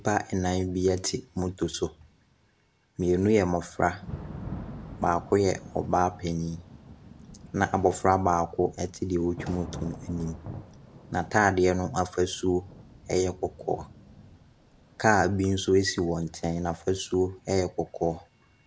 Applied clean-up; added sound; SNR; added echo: none; Thunder / Rain; 18 dB; none.